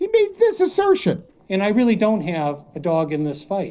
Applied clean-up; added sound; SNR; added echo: neural separator model SepFormer DNS4.